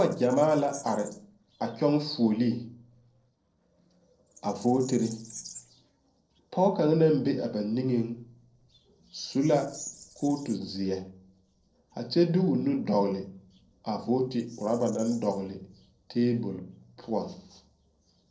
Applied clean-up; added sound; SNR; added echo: neural separator model SepFormer DNS4.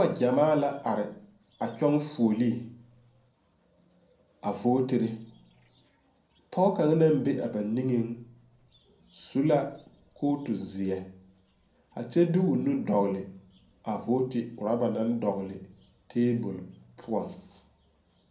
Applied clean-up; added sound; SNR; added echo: none; Bird vocalization, bird call, bird song; 18 dB; reverberation time 0.6 s.